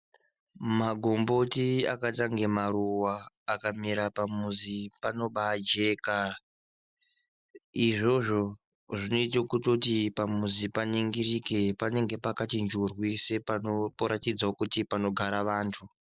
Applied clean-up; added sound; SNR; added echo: neural mask model Resemble Enhance denoiser.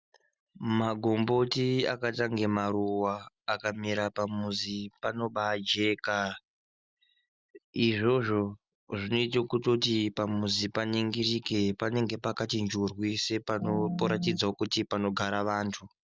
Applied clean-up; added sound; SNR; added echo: none; Organ; 2 dB; none.